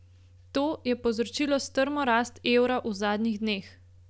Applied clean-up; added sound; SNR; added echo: none; none; none; none.